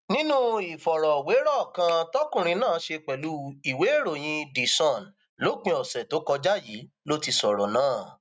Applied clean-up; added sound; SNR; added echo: neural mask model RNNoise.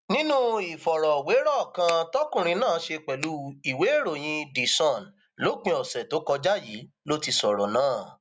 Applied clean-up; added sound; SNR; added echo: none; Finger snapping; 12 dB; none.